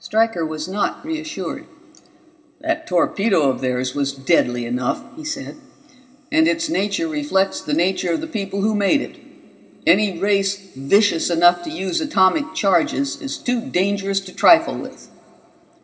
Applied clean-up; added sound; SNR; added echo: none; none; none; reverberation time 2.7 s.